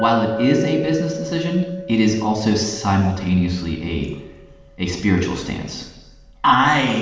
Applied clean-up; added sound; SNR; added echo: none; Chink, clink; 12 dB; reverberation time 1.1 s.